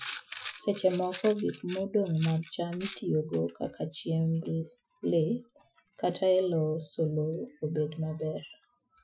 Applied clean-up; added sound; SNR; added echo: classical method Wiener filter.